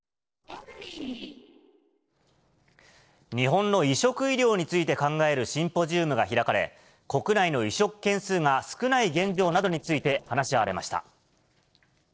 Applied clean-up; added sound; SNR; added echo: neural separator model SepFormer DNS4.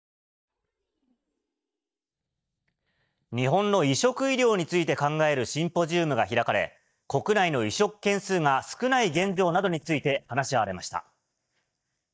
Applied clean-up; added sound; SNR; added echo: neural mask model DeepFilterNet 3.